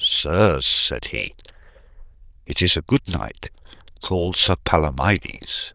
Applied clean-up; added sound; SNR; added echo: neural diffusion model UNIVERSE++.